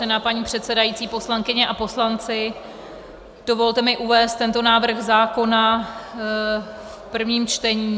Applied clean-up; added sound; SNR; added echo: none; none; none; none.